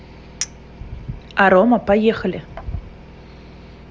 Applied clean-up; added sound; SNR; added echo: none; Chink, clink; 20 dB; none.